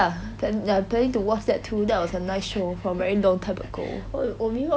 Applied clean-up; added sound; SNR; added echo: none; none; none; none.